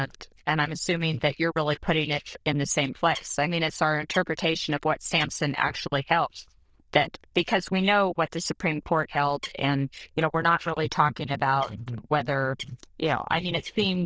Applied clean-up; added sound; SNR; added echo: neural diffusion model UNIVERSE++.